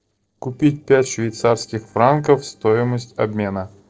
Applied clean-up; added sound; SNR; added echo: neural separator model SepFormer DNS4.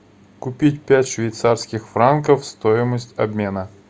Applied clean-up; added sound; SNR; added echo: none; none; none; none.